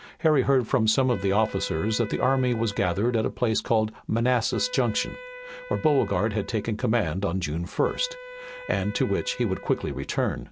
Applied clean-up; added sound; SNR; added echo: none; Wind instrument, woodwind instrument; 17 dB; none.